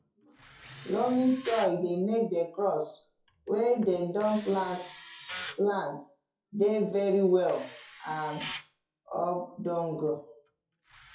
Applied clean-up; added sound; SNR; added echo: classical method WPE with log-MMSE.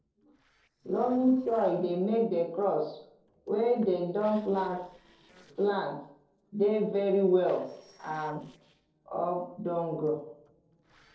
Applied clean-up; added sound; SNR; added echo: neural separator model SepFormer DNS4.